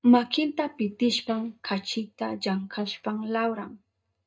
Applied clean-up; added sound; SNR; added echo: neural mask model DeepFilterNet 3.